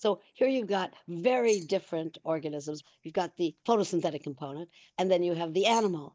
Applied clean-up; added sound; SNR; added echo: neural mask model DeepFilterNet 3.